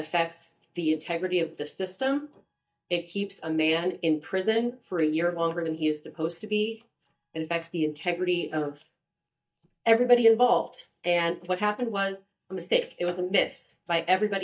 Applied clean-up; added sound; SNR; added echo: neural mask model DeepFilterNet 3.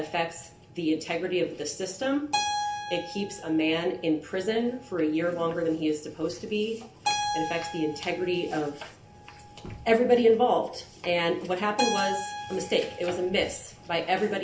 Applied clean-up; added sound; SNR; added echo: none; Keyboard (musical); 9 dB; reverberation time 0.3 s.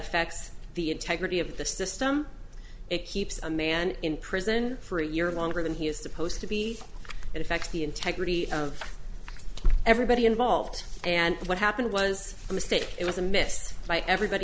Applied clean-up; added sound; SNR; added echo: none; none; none; none.